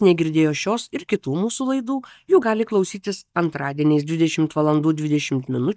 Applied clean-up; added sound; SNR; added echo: neural mask model DeepFilterNet 3.